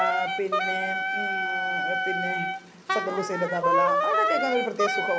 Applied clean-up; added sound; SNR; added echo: none; Wind instrument, woodwind instrument; -4 dB; none.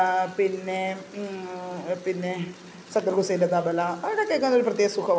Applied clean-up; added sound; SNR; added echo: none; none; none; none.